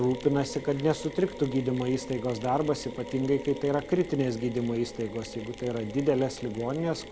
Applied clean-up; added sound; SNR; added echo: none; Mechanisms; 14 dB; none.